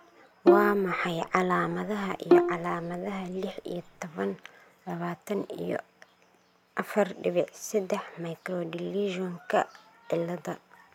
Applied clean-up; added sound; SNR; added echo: none; Bowed string instrument; -3 dB; none.